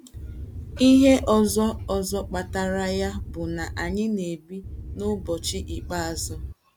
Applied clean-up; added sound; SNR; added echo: none; Wind; 10 dB; none.